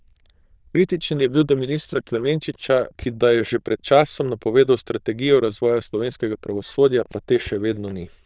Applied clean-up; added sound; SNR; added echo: neural diffusion model UNIVERSE++.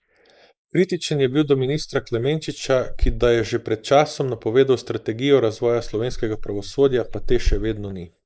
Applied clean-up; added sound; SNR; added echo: neural mask model Resemble Enhance denoiser.